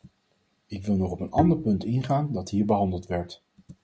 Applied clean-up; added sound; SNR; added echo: none; Bowed string instrument; 5 dB; none.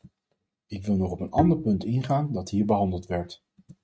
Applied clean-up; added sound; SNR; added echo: neural mask model RNNoise.